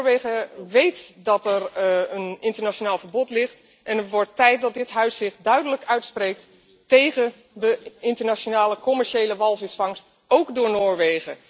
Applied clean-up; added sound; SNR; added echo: none; none; none; none.